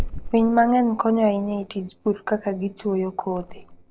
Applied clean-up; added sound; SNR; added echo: neural separator model SepFormer DNS4.